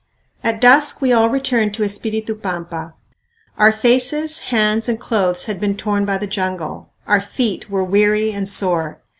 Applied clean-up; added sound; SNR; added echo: none; none; none; none.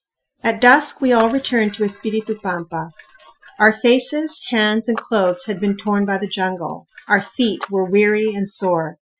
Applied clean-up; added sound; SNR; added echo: classical method Wiener filter.